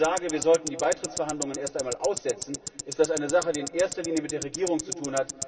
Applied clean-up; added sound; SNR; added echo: none; Tick-tock; 9 dB; reverberation time 2.9 s.